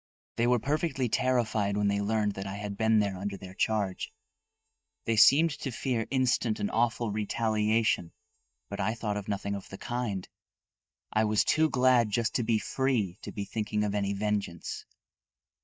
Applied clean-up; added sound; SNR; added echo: neural mask model DeepFilterNet 3.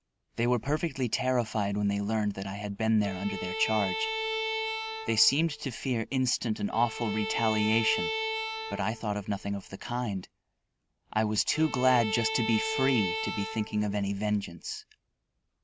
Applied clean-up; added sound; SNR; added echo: none; Bowed string instrument; 5 dB; none.